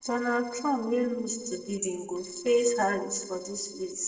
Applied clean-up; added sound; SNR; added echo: neural separator model SepFormer DNS4.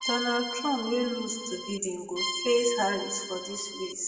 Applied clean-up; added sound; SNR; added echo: none; Accordion; 6 dB; reverberation time 1.4 s.